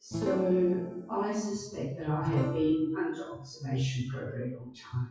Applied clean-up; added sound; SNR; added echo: classical method WPE with log-MMSE.